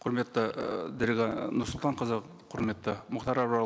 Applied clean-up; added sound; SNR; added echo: none; none; none; none.